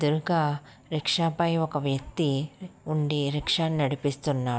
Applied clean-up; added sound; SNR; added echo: none; none; none; none.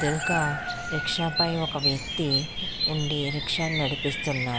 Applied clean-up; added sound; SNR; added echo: none; Bird vocalization, bird call, bird song; 1 dB; none.